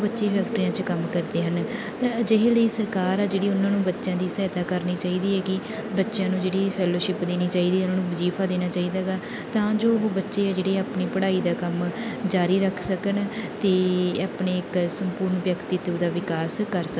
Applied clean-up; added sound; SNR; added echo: none; none; none; none.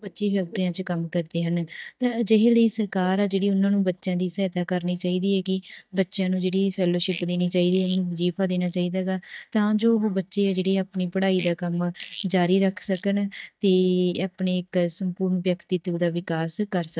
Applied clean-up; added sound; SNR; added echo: neural mask model DeepFilterNet 3.